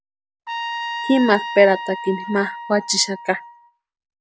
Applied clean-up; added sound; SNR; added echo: none; Trumpet; 9 dB; none.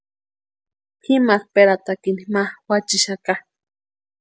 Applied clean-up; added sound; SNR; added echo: none; none; none; none.